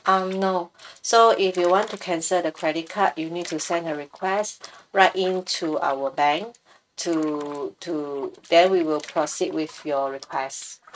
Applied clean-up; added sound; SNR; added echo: neural mask model RNNoise.